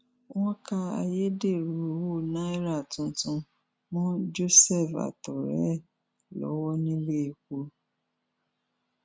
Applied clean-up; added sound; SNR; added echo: none; none; none; none.